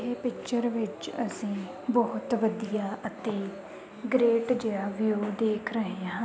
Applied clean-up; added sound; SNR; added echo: none; none; none; none.